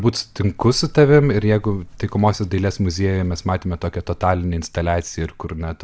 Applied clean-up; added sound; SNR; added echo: none; Bird; 20 dB; none.